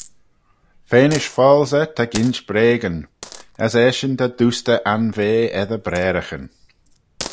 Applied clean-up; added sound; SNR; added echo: none; Coin (dropping); 20 dB; none.